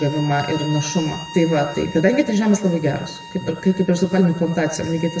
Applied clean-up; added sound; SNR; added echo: none; Bowed string instrument; 16 dB; reverberation time 0.8 s.